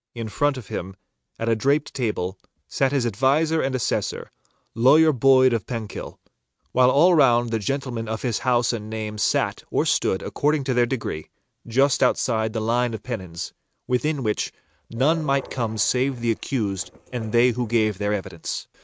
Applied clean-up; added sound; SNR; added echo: neural mask model RNNoise.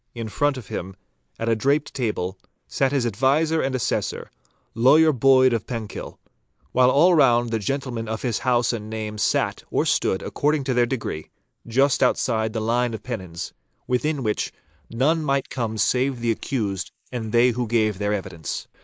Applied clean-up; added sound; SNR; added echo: neural mask model Resemble Enhance denoiser.